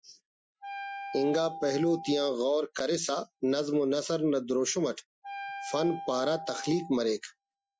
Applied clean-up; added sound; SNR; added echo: classical method Wiener filter.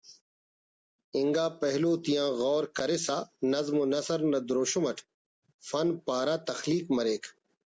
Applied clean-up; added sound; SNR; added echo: none; none; none; none.